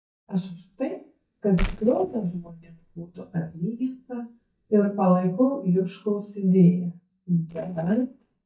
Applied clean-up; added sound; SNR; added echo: neural mask model DeepFilterNet 3.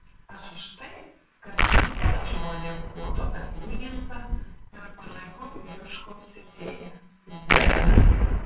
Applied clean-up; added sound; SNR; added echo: neural separator model SepFormer WHAMR!.